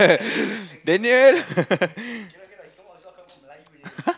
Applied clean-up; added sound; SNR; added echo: none; none; none; none.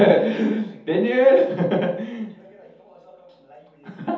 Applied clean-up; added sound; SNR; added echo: none; none; none; reverberation time 0.6 s.